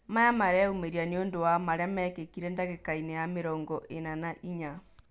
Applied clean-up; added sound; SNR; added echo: none; none; none; none.